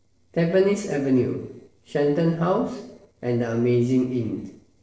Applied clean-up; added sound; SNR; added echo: neural separator model SepFormer DNS4.